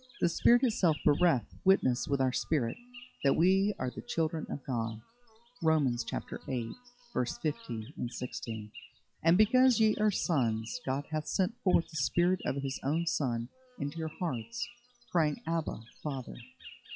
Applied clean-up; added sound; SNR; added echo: classical method log-MMSE.